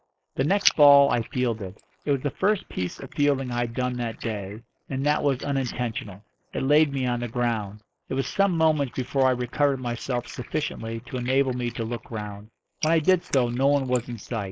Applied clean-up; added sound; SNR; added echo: neural mask model Resemble Enhance denoiser.